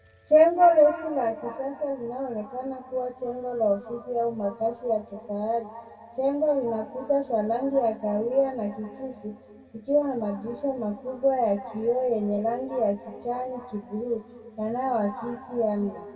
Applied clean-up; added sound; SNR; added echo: none; none; none; reverberation time 2.4 s.